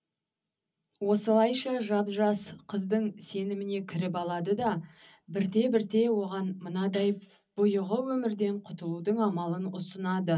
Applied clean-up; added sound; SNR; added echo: none; none; none; reverberation time 0.4 s.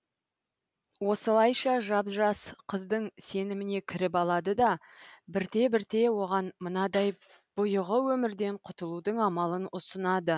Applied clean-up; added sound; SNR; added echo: none; none; none; none.